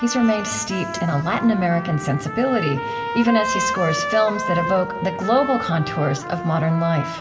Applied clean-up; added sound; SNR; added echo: none; Trumpet; 6 dB; reverberation time 1.8 s.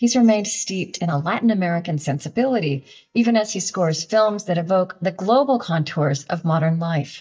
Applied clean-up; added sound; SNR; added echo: neural mask model DeepFilterNet 3.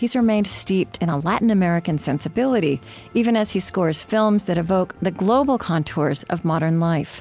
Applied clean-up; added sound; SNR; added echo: none; none; none; none.